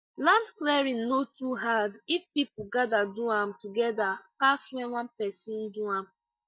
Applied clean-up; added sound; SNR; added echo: neural mask model DeepFilterNet 3.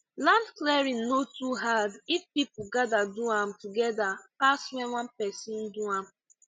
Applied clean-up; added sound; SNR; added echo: none; none; none; none.